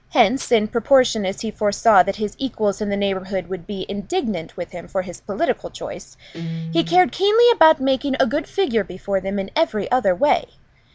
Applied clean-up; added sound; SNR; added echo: none; Guitar; 12 dB; none.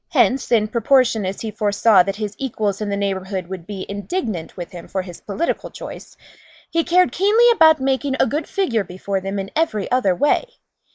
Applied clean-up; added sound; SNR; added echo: neural mask model Resemble Enhance denoiser.